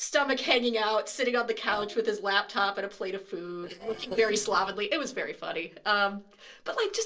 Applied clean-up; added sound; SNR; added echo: neural separator model SepFormer DNS4.